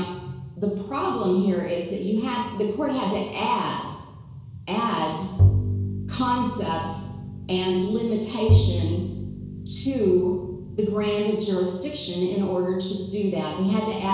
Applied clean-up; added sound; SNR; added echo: none; Bowed string instrument; -1 dB; reverberation time 1.1 s.